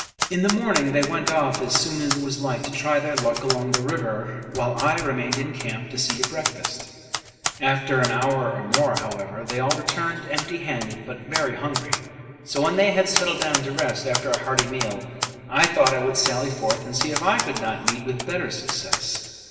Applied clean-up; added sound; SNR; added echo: none; Typewriter; 6 dB; reverberation time 2.6 s.